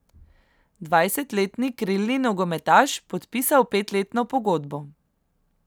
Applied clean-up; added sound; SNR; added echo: none; none; none; none.